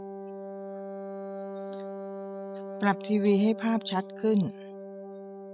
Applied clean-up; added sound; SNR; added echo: neural mask model RNNoise.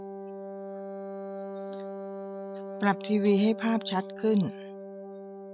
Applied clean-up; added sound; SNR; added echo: none; Wind instrument, woodwind instrument; 8 dB; none.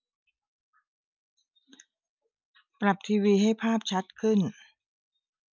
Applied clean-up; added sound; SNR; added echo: none; none; none; none.